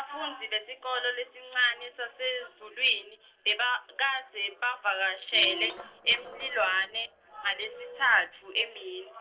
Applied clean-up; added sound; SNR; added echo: neural separator model SepFormer DNS4.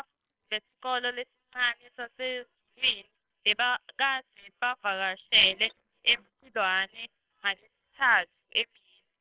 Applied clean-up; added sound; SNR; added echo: neural separator model SepFormer WHAMR!.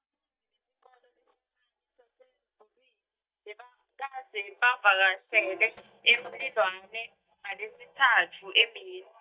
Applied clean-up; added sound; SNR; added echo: neural mask model DeepFilterNet 3.